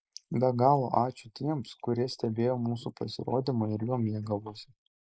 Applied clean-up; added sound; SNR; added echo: neural mask model Resemble Enhance denoiser.